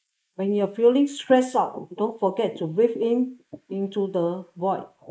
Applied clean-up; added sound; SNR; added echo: neural mask model Resemble Enhance denoiser.